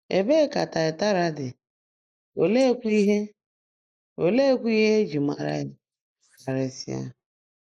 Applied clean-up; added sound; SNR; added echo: neural mask model Resemble Enhance denoiser.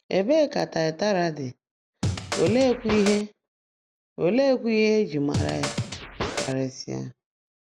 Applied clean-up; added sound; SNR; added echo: none; Scratching (performance technique); 4 dB; none.